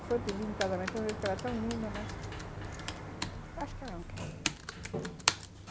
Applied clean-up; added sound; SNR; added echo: none; Sliding door + Computer keyboard; 0 dB; none.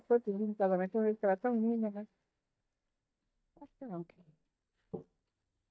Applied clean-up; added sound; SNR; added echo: neural mask model DeepFilterNet 3.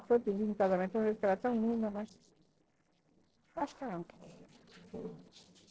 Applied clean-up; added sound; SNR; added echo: neural separator model SepFormer DNS4.